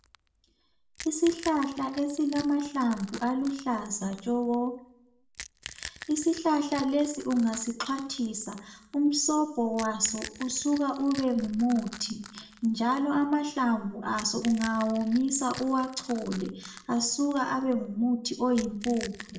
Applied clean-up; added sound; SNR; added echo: none; Crack / Crushing; 18 dB; reverberation time 0.5 s.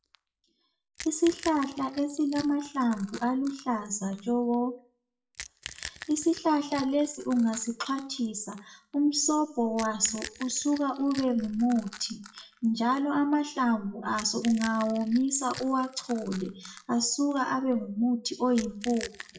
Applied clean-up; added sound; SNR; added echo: classical method WPE with log-MMSE.